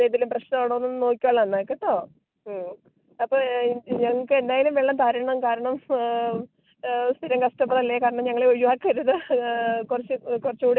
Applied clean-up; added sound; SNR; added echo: none; none; none; none.